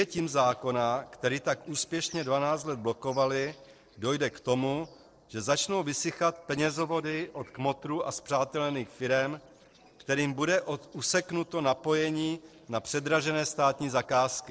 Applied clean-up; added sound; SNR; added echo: neural separator model SepFormer DNS4.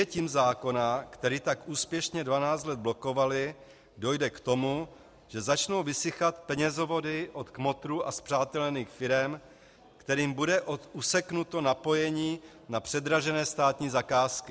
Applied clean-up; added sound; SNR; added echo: none; none; none; none.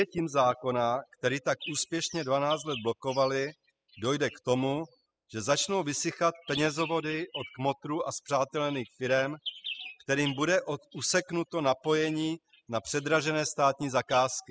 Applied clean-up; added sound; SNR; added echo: classical method spectral subtraction.